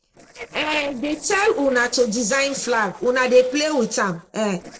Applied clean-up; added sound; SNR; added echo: neural separator model SepFormer DNS4.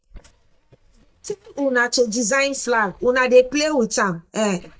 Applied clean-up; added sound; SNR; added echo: neural mask model DeepFilterNet 3.